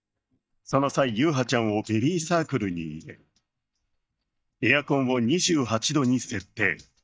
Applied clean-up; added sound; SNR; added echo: neural mask model DeepFilterNet 3.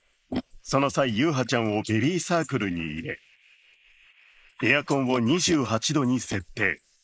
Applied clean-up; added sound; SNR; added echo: neural mask model Resemble Enhance denoiser.